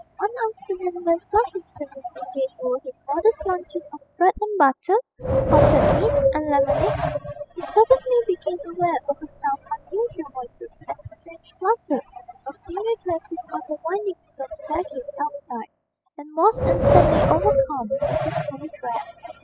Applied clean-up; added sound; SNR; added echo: classical method spectral subtraction.